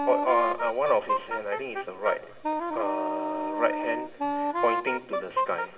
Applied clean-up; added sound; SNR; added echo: none; Wind instrument, woodwind instrument; 1 dB; reverberation time 2.3 s.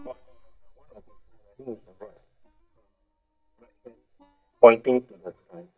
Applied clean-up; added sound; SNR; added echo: neural mask model DeepFilterNet 3.